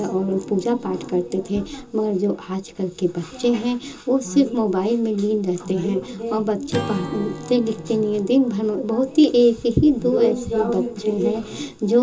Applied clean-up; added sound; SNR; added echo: none; Acoustic guitar / Strum; 19 dB; reverberation time 0.2 s.